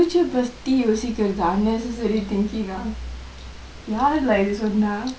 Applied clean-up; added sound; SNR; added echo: none; none; none; none.